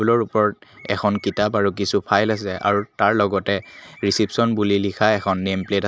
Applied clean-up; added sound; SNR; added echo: none; none; none; none.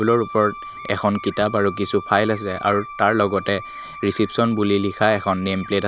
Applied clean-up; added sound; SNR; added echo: none; Wind instrument, woodwind instrument; 15 dB; none.